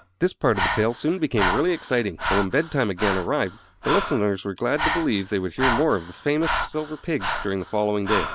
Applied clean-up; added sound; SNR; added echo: none; Breathing; 5 dB; none.